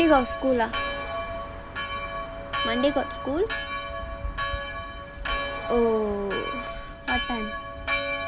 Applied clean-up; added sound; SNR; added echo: none; Church bell; 3 dB; none.